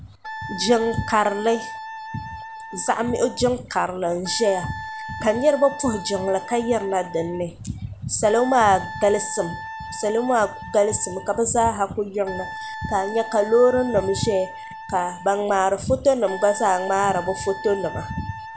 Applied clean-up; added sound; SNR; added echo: none; Wind instrument, woodwind instrument; 13 dB; none.